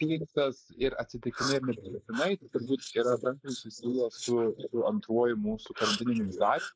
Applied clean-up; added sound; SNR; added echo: neural mask model Resemble Enhance denoiser.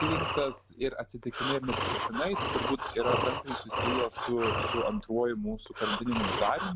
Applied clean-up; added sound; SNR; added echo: none; Breathing; 1 dB; none.